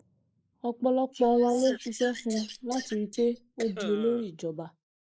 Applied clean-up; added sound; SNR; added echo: neural mask model Resemble Enhance denoiser.